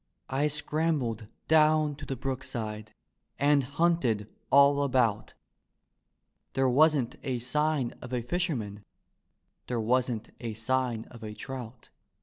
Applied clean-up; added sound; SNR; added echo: none; none; none; none.